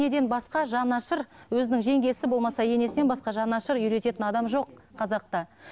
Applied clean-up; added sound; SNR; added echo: none; none; none; none.